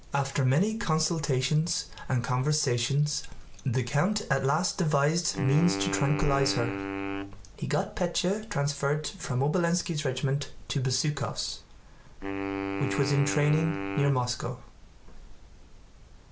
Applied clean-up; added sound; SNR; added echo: none; Wind instrument, woodwind instrument; 6 dB; none.